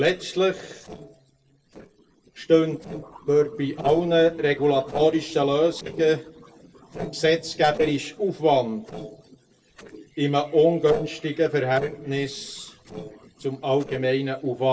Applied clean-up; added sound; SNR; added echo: neural separator model SepFormer DNS4.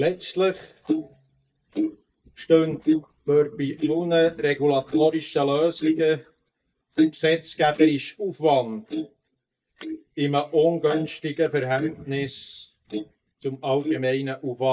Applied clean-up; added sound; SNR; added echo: neural mask model DeepFilterNet 3.